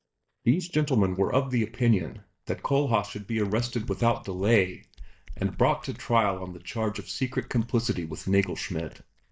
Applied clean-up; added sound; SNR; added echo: neural mask model DeepFilterNet 3.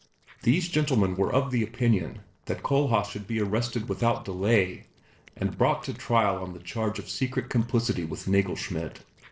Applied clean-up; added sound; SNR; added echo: neural separator model SepFormer DNS4.